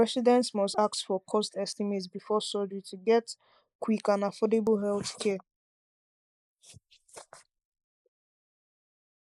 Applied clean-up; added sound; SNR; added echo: neural mask model Resemble Enhance denoiser.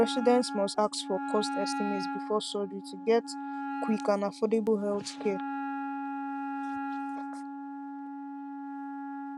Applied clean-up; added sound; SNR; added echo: neural mask model RNNoise.